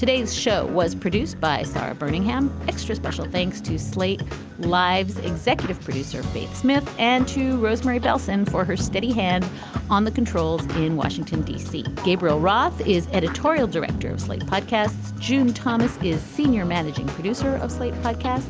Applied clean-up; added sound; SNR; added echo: none; none; none; none.